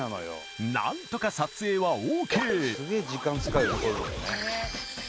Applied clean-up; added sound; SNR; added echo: none; Bowed string instrument + Fill (with liquid) / Water tap, faucet; 16 dB; none.